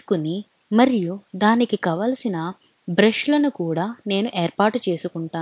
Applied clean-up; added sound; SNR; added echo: none; none; none; none.